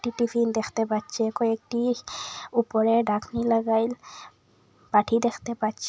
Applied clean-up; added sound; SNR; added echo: none; none; none; none.